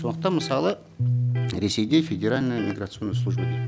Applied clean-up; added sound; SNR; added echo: none; Electric guitar; 2 dB; none.